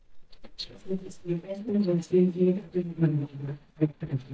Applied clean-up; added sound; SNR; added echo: neural mask model DeepFilterNet 3.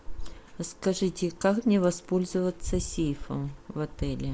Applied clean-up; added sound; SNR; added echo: none; none; none; none.